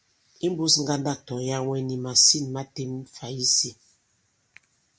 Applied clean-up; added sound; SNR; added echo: none; none; none; none.